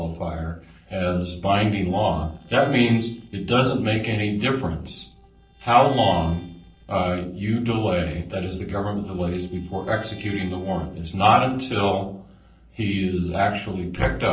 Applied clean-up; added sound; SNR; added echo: neural separator model SepFormer DNS4.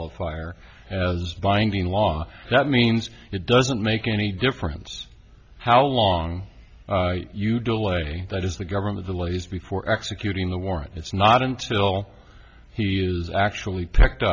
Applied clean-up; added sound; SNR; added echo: none; none; none; none.